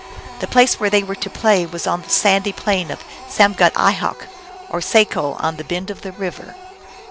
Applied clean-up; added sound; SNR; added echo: none; Printer; 18 dB; none.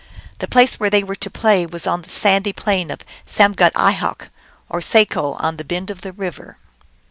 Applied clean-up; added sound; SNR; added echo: none; none; none; none.